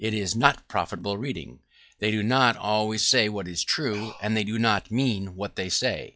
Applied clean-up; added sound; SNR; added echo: classical method log-MMSE.